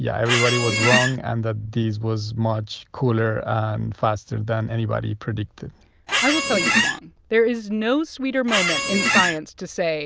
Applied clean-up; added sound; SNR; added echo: none; Squeak; -3 dB; none.